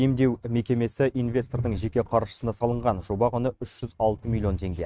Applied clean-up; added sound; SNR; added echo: neural mask model RNNoise.